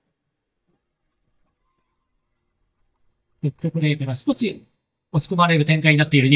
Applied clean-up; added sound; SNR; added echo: neural mask model DeepFilterNet 3.